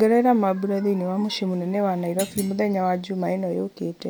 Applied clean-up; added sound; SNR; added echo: none; Thump, thud; 15 dB; none.